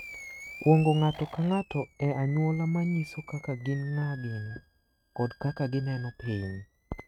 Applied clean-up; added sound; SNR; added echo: neural mask model RNNoise.